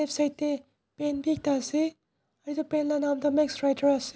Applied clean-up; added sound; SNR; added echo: none; none; none; none.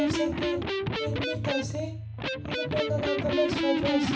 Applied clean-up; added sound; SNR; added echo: none; Electric guitar; -3 dB; reverberation time 0.3 s.